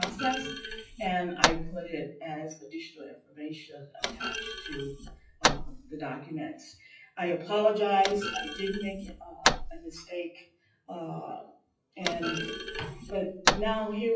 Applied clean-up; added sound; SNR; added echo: classical method WPE with log-MMSE.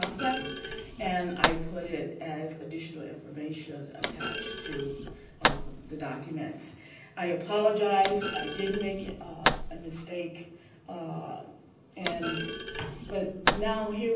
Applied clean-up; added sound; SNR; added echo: none; Thump, thud; 2 dB; reverberation time 0.6 s.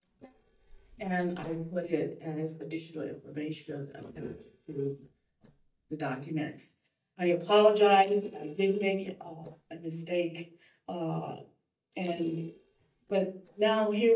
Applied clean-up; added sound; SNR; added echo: neural mask model DeepFilterNet 3.